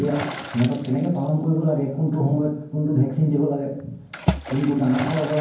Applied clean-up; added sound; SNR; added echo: none; Water / Splash, splatter; 11 dB; reverberation time 0.9 s.